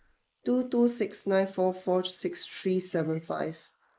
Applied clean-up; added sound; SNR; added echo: neural mask model Resemble Enhance denoiser.